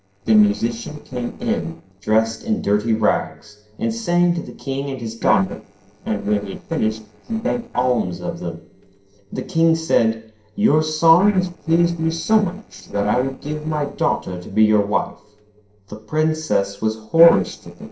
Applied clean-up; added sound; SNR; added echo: neural separator model SepFormer DNS4.